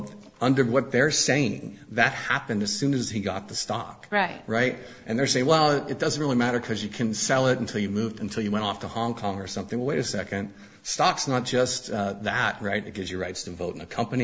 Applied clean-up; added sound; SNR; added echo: none; none; none; none.